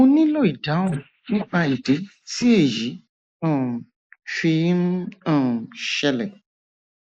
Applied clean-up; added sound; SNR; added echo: neural mask model Resemble Enhance denoiser.